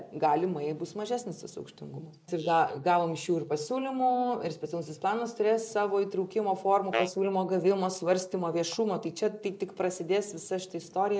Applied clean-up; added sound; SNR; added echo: neural mask model Resemble Enhance denoiser.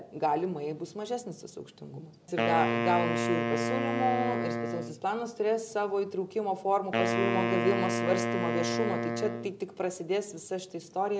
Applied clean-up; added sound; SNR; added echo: none; Wind instrument, woodwind instrument; 0 dB; none.